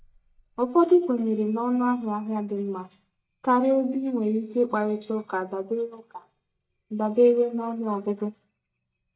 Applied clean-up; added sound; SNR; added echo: neural mask model DeepFilterNet 3.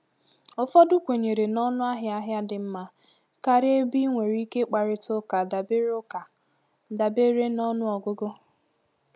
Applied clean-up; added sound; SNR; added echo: none; none; none; none.